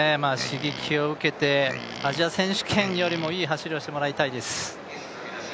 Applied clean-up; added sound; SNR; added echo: none; Livestock, farm animals, working animals; 12 dB; none.